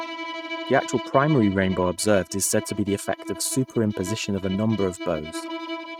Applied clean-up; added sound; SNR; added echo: neural mask model RNNoise.